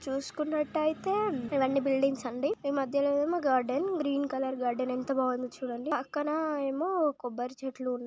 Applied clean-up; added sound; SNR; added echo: none; none; none; none.